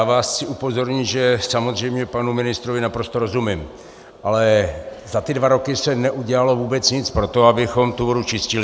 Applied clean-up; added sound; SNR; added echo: none; none; none; none.